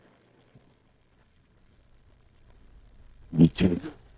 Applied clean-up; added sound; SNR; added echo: neural mask model DeepFilterNet 3.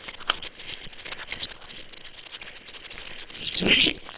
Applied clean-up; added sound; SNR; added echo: neural separator model SepFormer WHAM!.